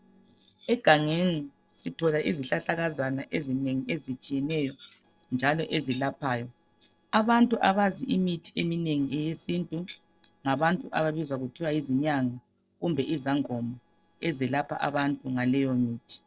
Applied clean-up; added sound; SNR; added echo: neural separator model SepFormer DNS4.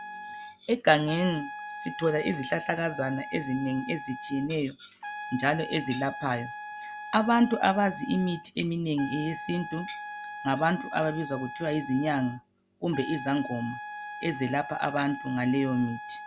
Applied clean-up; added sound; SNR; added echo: none; Trumpet; 11 dB; none.